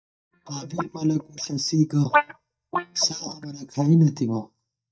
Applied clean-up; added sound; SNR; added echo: neural mask model DeepFilterNet 3.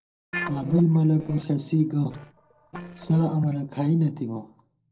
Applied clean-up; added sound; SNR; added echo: neural separator model SepFormer DNS4.